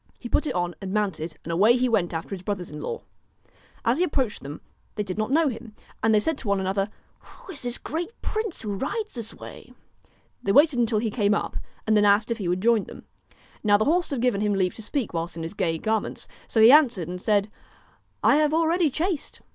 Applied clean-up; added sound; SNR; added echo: none; none; none; none.